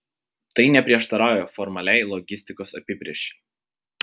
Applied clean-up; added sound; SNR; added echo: none; none; none; none.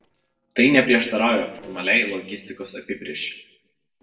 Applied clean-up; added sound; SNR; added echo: neural separator model SepFormer DNS4.